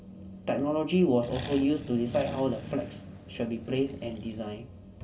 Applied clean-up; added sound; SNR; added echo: none; Accelerating, revving, vroom; 13 dB; reverberation time 0.2 s.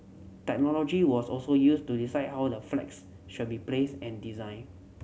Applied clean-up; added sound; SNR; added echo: none; none; none; none.